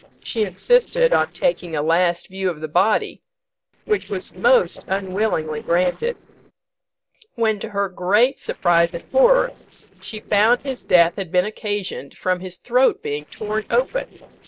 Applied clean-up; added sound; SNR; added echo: neural separator model SepFormer DNS4.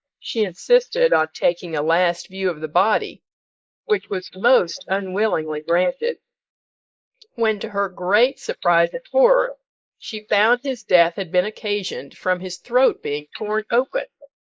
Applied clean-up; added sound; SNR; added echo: neural mask model Resemble Enhance denoiser.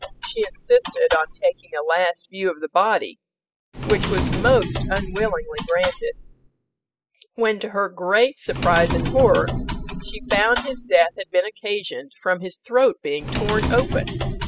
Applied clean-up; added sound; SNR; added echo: classical method spectral subtraction.